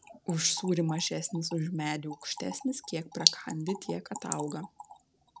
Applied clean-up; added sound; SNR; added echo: none; Trickle, dribble / Splash, splatter; 4 dB; none.